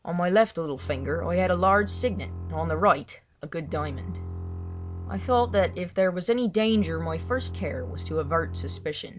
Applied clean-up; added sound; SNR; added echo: none; Bowed string instrument; 9 dB; none.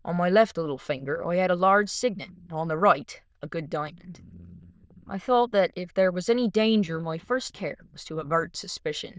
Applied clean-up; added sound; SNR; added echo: neural diffusion model UNIVERSE++.